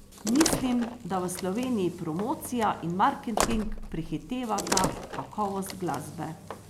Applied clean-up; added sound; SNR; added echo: none; Slam; 5 dB; none.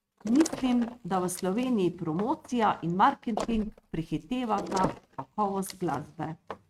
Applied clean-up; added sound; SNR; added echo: neural mask model RNNoise.